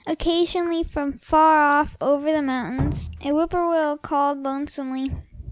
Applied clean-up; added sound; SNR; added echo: none; Drip; 15 dB; none.